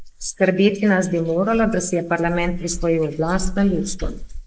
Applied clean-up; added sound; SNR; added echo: neural mask model Resemble Enhance denoiser.